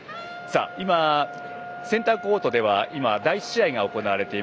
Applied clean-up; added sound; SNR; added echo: none; Wind instrument, woodwind instrument; 14 dB; none.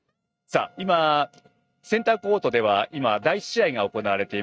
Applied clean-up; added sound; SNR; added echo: neural mask model RNNoise.